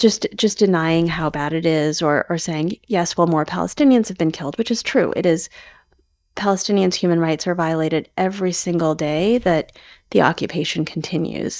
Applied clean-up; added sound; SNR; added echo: neural mask model DeepFilterNet 3.